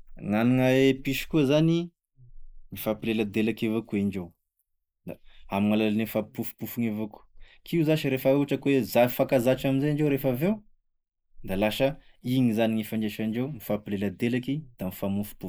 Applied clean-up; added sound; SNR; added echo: neural mask model Resemble Enhance denoiser.